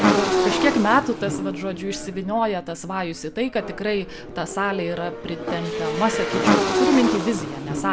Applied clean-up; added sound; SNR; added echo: none; Motorcycle / Engine; 0 dB; none.